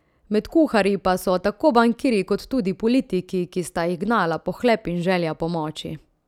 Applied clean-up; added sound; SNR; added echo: none; none; none; none.